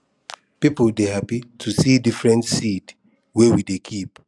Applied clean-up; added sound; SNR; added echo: none; none; none; none.